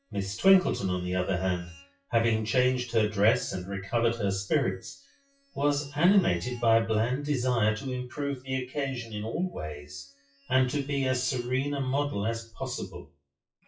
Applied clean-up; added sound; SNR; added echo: classical method WPE with log-MMSE.